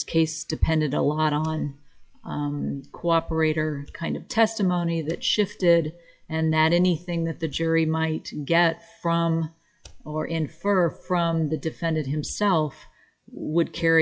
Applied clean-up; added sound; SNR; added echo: classical method log-MMSE.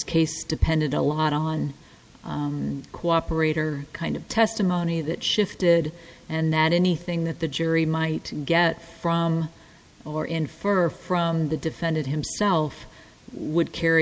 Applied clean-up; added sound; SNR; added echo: none; none; none; none.